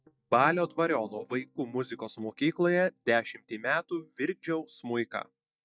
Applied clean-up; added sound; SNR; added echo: neural mask model DeepFilterNet 3.